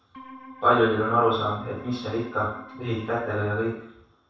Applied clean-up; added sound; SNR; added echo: none; Organ; 18 dB; reverberation time 0.7 s.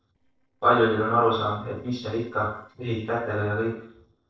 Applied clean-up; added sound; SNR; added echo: neural separator model SepFormer DNS4.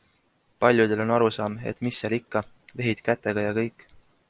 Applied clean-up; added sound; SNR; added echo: none; none; none; none.